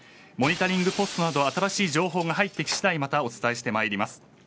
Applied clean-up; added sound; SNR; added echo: none; Shatter; 16 dB; none.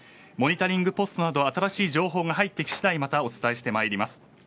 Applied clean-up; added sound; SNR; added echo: none; none; none; none.